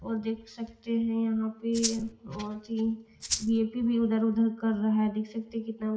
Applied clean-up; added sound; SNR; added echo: none; Rattle (instrument); 4 dB; reverberation time 1.5 s.